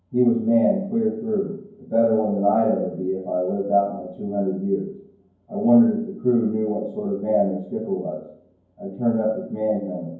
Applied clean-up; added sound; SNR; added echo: none; none; none; reverberation time 0.9 s.